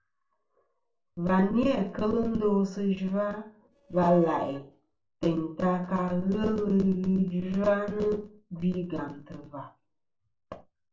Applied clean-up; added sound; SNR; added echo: neural separator model SepFormer DNS4.